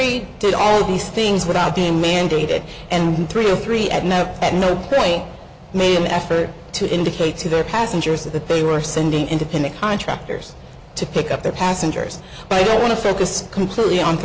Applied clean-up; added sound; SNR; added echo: none; none; none; none.